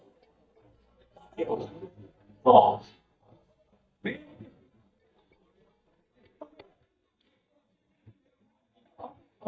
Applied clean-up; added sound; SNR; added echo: neural mask model DeepFilterNet 3.